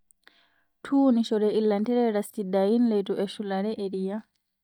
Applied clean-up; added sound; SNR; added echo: neural mask model DeepFilterNet 3.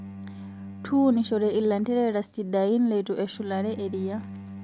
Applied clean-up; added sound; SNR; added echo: none; Bowed string instrument; 15 dB; none.